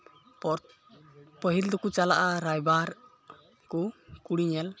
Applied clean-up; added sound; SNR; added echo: none; none; none; none.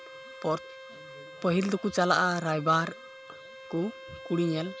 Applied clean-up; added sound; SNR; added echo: none; Bowed string instrument; 16 dB; none.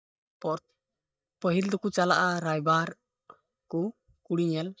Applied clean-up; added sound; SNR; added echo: neural mask model DeepFilterNet 3.